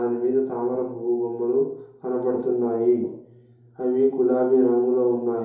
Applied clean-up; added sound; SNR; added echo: none; none; none; reverberation time 2.8 s.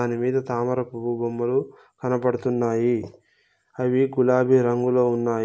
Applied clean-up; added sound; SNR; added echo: none; none; none; none.